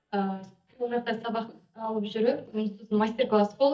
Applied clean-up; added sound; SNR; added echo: neural mask model DeepFilterNet 3.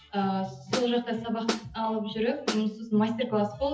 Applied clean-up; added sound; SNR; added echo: classical method WPE with log-MMSE.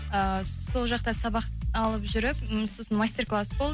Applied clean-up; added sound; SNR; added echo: none; none; none; none.